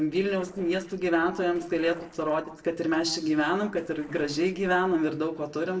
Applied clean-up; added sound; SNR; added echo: neural separator model SepFormer DNS4.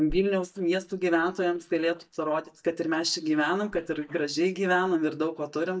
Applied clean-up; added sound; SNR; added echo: neural mask model DeepFilterNet 3.